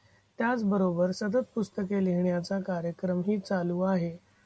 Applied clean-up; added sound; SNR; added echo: none; none; none; none.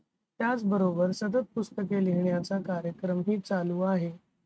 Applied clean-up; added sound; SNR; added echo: neural mask model RNNoise.